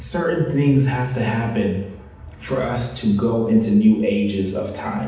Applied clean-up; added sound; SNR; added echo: none; none; none; reverberation time 0.8 s.